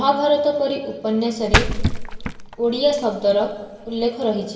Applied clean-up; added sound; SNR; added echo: none; Splash, splatter; 3 dB; reverberation time 2.3 s.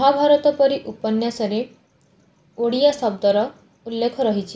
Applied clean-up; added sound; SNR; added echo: none; none; none; none.